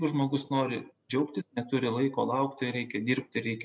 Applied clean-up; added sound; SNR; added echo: none; none; none; none.